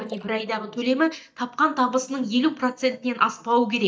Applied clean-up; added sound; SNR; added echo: neural mask model DeepFilterNet 3.